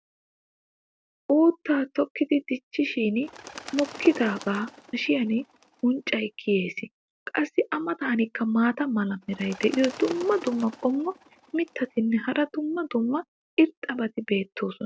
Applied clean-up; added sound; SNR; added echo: none; Bird; 17 dB; none.